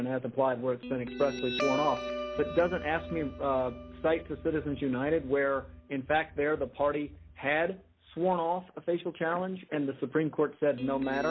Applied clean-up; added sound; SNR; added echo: none; Guitar; 11 dB; none.